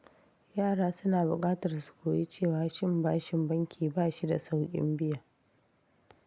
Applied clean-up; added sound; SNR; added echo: none; none; none; none.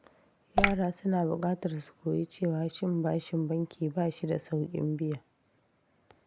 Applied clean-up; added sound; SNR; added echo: none; Drip / Water; -5 dB; none.